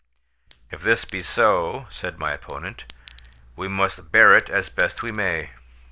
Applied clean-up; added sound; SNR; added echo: none; Chink, clink; 20 dB; none.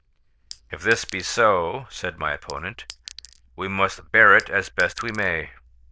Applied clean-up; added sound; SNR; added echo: neural diffusion model UNIVERSE++.